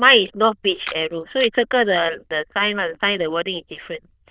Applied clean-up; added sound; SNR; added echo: neural diffusion model UNIVERSE++.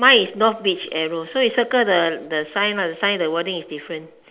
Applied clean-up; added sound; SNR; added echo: none; none; none; none.